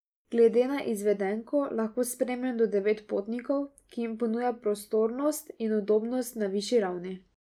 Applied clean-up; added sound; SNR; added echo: neural mask model Resemble Enhance denoiser.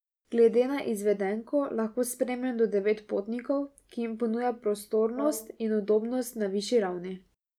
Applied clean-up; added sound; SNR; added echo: none; Brass instrument; 16 dB; none.